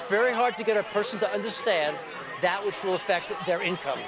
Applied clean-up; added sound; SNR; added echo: none; Crowd; 10 dB; none.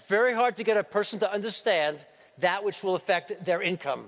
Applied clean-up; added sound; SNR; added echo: none; none; none; none.